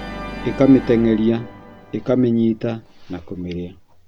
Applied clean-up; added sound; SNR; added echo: none; Organ; 15 dB; none.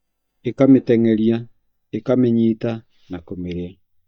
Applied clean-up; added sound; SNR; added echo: neural mask model DeepFilterNet 3.